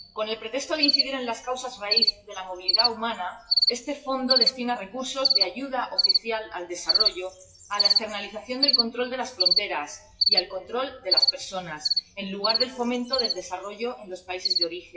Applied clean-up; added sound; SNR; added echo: classical method WPE with log-MMSE.